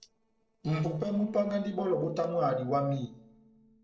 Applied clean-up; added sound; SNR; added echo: neural separator model SepFormer DNS4.